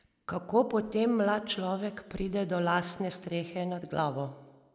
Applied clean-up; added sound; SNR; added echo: none; none; none; none.